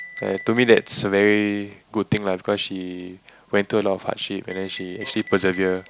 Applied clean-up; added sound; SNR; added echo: none; Chink, clink; 20 dB; none.